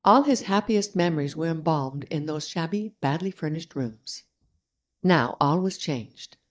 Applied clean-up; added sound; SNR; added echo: neural mask model DeepFilterNet 3.